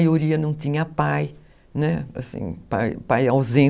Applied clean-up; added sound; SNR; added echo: none; none; none; none.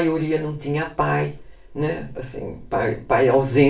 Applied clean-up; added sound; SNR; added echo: none; none; none; reverberation time 0.3 s.